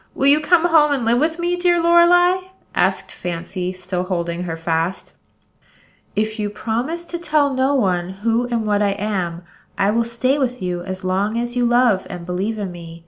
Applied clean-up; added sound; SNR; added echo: none; none; none; none.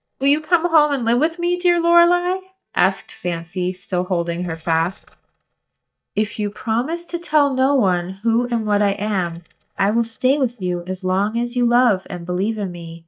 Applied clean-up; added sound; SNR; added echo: neural mask model DeepFilterNet 3.